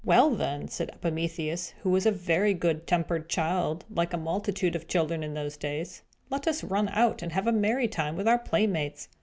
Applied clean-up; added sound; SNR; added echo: none; none; none; none.